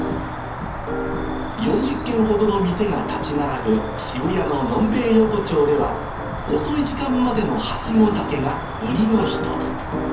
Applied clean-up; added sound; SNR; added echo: none; Cricket; 8 dB; reverberation time 0.7 s.